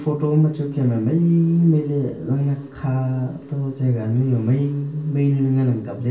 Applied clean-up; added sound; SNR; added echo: none; Insect; 19 dB; reverberation time 0.4 s.